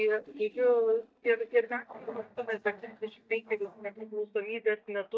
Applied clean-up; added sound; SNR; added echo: neural mask model DeepFilterNet 3.